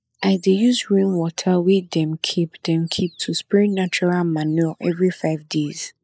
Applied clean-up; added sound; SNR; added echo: neural mask model Resemble Enhance denoiser.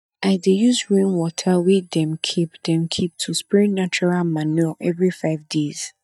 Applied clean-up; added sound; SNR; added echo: neural mask model DeepFilterNet 3.